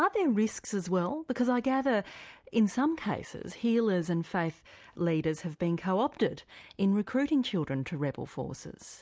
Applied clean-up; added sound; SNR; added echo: none; none; none; none.